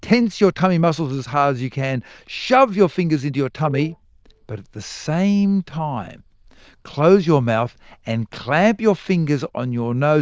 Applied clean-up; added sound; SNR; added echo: neural diffusion model UNIVERSE++.